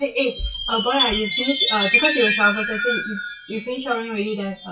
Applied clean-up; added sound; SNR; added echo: classical method WPE with log-MMSE.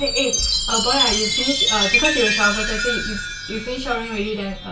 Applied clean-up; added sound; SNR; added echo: none; Chime; -2 dB; reverberation time 0.2 s.